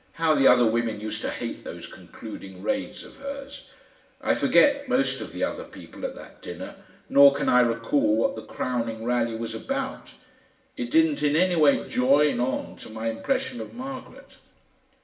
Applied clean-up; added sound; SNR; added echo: none; none; none; reverberation time 0.7 s.